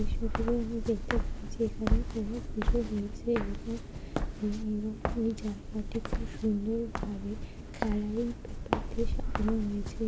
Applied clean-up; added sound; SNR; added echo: none; Walk, footsteps; -1 dB; none.